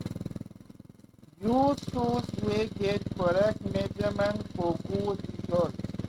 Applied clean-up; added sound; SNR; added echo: neural mask model RNNoise.